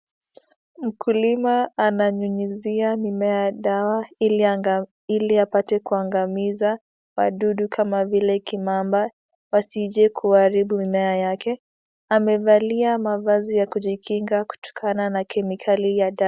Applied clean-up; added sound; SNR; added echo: none; none; none; none.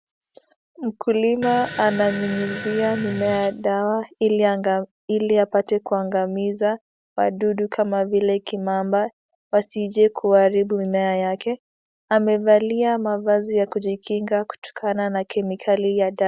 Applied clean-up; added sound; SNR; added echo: none; Fart; 12 dB; none.